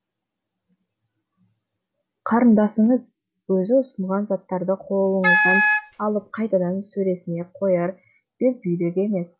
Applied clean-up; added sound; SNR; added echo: none; Wind instrument, woodwind instrument; -3 dB; none.